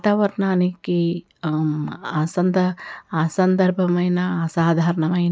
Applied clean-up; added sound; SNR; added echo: none; none; none; none.